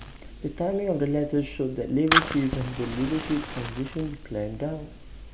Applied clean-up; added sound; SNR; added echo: none; Fire; 5 dB; reverberation time 1.3 s.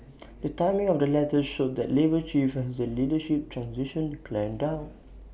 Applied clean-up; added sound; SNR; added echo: none; none; none; none.